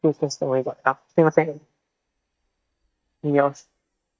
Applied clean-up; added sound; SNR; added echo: neural mask model DeepFilterNet 3.